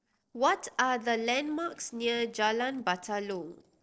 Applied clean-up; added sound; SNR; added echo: neural separator model SepFormer DNS4.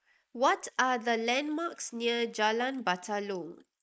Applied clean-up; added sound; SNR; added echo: neural mask model Resemble Enhance denoiser.